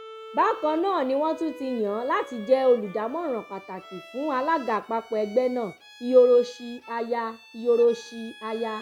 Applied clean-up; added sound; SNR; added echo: none; Bowed string instrument; 20 dB; none.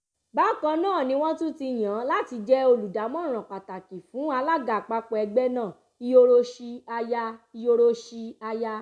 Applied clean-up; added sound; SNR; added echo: none; none; none; none.